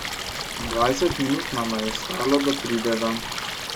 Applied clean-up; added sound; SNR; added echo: none; Stream; 5 dB; none.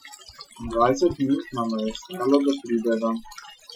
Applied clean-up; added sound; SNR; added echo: classical method Wiener filter.